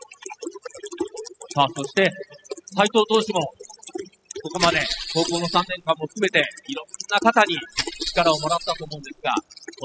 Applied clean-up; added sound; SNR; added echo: classical method spectral subtraction.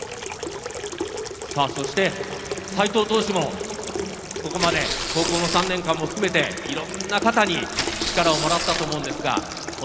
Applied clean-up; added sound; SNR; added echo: none; Tearing + Sink (filling or washing) / Water tap, faucet; 4 dB; none.